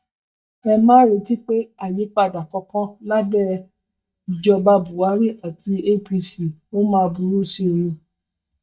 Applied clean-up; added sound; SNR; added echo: neural mask model DeepFilterNet 3.